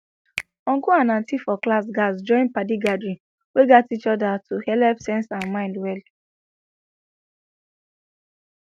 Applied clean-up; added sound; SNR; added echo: neural mask model RNNoise.